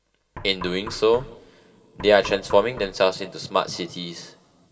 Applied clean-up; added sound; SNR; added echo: none; Knock; 15 dB; reverberation time 2.8 s.